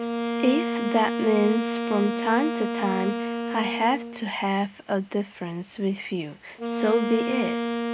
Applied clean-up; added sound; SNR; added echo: none; Wind instrument, woodwind instrument; 3 dB; none.